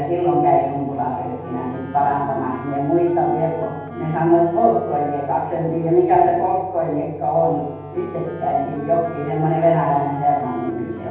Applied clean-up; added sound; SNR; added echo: none; Wind instrument, woodwind instrument; 17 dB; reverberation time 1.2 s.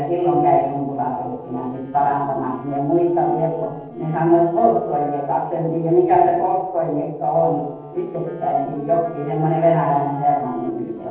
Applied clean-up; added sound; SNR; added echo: neural separator model SepFormer DNS4.